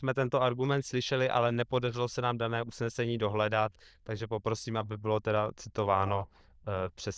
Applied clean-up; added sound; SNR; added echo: neural diffusion model UNIVERSE++.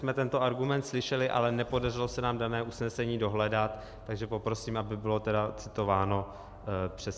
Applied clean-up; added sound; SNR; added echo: none; Engine starting / Car; 19 dB; none.